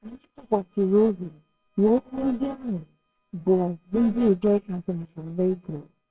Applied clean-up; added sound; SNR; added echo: neural separator model SepFormer WHAMR!.